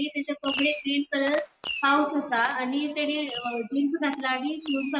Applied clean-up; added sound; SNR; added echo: neural mask model RNNoise.